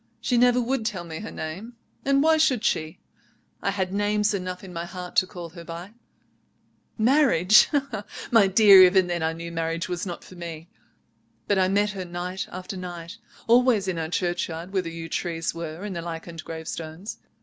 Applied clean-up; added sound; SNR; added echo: none; none; none; none.